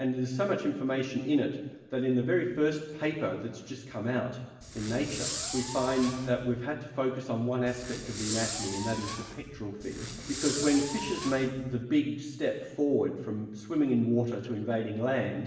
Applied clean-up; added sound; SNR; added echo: none; Fireworks; 7 dB; reverberation time 1.1 s.